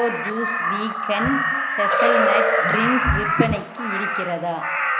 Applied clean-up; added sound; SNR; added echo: none; Crow; -5 dB; none.